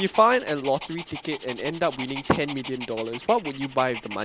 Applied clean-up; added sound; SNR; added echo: none; Dog; 13 dB; none.